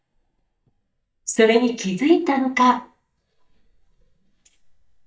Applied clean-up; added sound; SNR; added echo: neural mask model DeepFilterNet 3.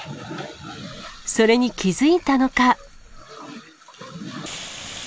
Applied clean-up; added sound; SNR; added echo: none; none; none; none.